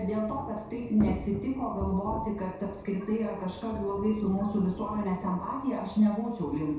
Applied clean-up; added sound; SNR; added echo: none; Thunder / Rain; 10 dB; reverberation time 0.7 s.